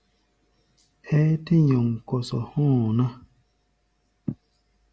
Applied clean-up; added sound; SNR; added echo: none; none; none; none.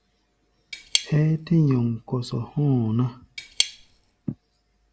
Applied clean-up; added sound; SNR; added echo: none; Cutlery, silverware / Tap; 5 dB; none.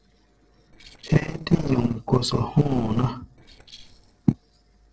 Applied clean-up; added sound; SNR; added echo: neural separator model SepFormer DNS4.